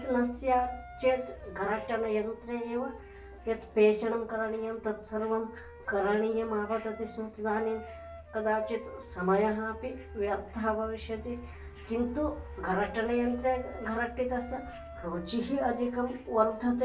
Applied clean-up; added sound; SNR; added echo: none; Wind instrument, woodwind instrument; 18 dB; reverberation time 0.3 s.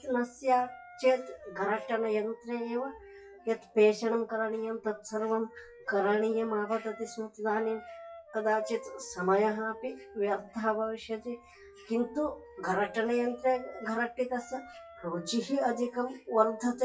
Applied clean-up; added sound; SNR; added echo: classical method WPE with log-MMSE.